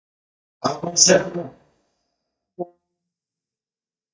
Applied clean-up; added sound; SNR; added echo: neural mask model DeepFilterNet 3.